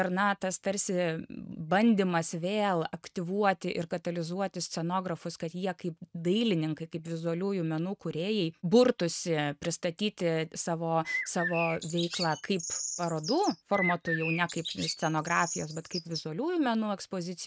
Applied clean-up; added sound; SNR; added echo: neural mask model RNNoise.